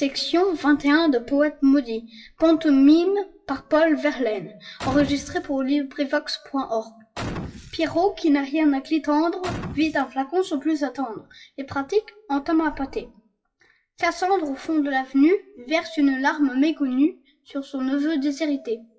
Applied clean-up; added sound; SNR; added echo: classical method WPE with log-MMSE.